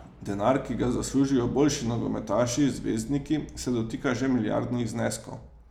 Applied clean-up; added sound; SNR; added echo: none; none; none; none.